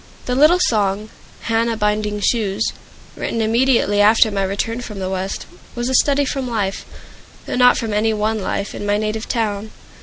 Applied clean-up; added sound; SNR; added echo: none; none; none; none.